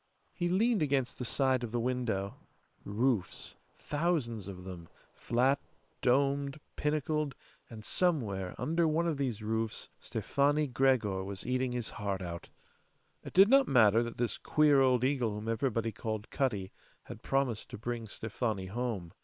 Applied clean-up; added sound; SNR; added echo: neural separator model SepFormer WHAM!.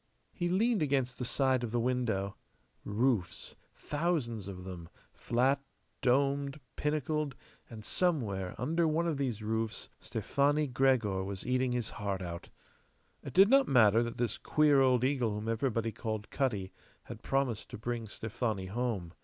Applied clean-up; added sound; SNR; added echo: none; none; none; none.